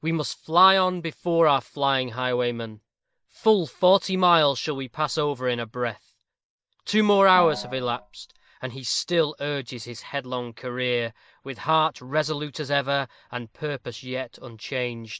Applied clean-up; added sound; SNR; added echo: neural mask model DeepFilterNet 3.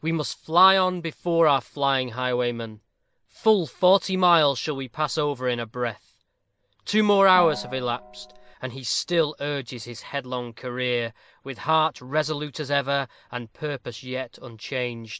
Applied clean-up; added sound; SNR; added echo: none; Gong; 12 dB; none.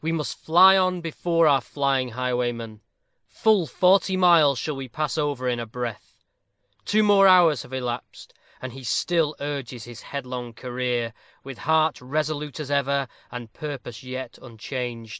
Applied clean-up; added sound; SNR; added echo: none; none; none; none.